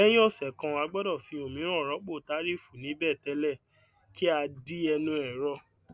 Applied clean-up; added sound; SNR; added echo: none; none; none; none.